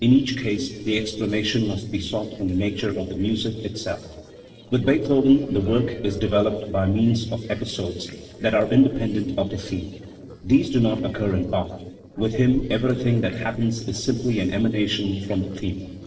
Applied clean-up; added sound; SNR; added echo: neural separator model SepFormer DNS4.